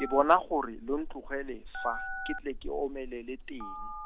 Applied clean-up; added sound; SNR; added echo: none; Telephone; 8 dB; none.